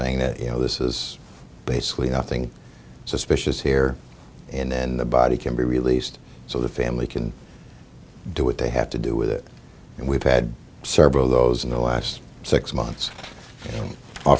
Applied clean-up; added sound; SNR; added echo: none; none; none; none.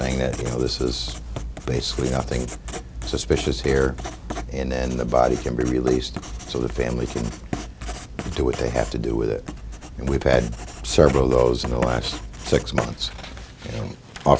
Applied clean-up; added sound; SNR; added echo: none; Writing; 9 dB; none.